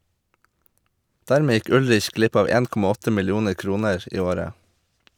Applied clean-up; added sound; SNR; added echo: none; none; none; none.